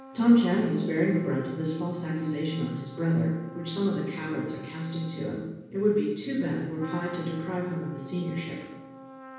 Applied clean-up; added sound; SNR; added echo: none; Trumpet; 18 dB; reverberation time 1.2 s.